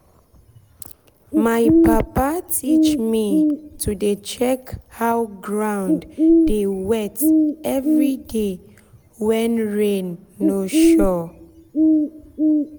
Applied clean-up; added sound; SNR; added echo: none; Bird; -2 dB; none.